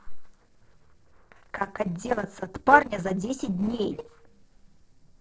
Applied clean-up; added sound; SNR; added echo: neural separator model SepFormer DNS4.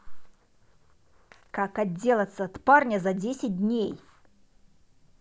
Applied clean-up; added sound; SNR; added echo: none; none; none; none.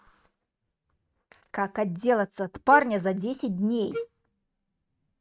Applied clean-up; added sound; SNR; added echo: neural mask model RNNoise.